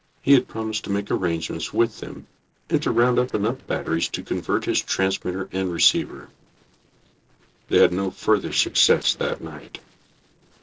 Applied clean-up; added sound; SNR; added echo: neural separator model SepFormer DNS4.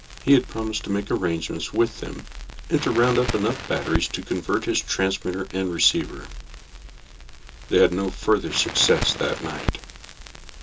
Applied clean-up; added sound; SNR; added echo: none; Crackle; 10 dB; reverberation time 0.2 s.